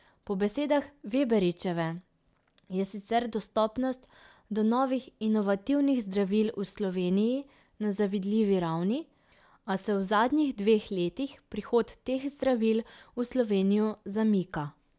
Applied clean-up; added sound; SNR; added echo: none; none; none; none.